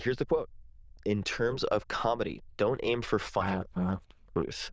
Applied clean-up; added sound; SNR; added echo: neural diffusion model UNIVERSE++.